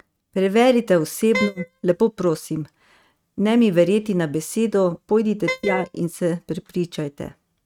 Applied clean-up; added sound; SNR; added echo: neural mask model RNNoise.